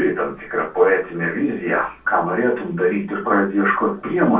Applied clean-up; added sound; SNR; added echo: none; none; none; reverberation time 0.2 s.